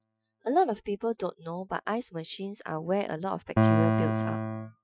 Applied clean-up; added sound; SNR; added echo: classical method Wiener filter.